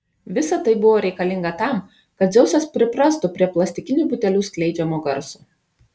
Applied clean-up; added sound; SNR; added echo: none; none; none; none.